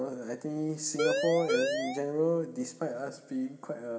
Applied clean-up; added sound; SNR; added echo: none; Siren; -3 dB; reverberation time 1.8 s.